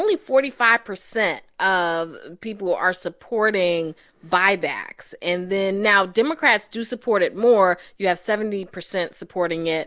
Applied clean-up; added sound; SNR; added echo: none; none; none; none.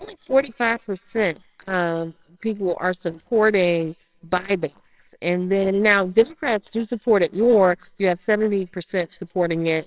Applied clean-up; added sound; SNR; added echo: neural separator model SepFormer WHAMR!.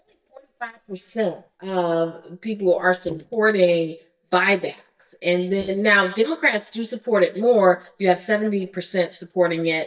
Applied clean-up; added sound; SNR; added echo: neural mask model DeepFilterNet 3.